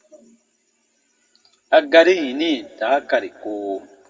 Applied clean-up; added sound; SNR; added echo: none; none; none; reverberation time 1.5 s.